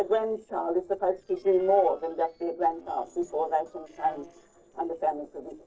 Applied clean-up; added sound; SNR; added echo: neural separator model SepFormer DNS4.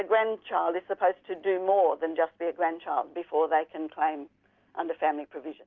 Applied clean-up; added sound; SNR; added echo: none; none; none; none.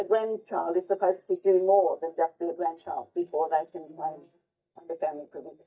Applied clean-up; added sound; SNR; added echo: neural mask model DeepFilterNet 3.